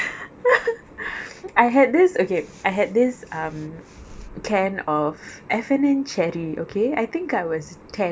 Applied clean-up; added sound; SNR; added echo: none; none; none; none.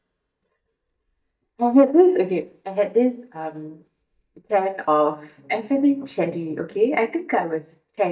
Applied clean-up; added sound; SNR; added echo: neural mask model DeepFilterNet 3.